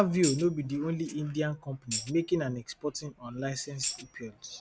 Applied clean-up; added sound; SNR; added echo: none; Tambourine; 7 dB; none.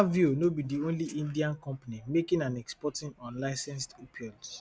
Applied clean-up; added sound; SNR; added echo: none; none; none; none.